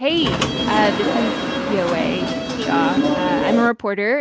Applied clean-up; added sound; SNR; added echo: none; Subway, metro, underground / Sliding door; -1 dB; none.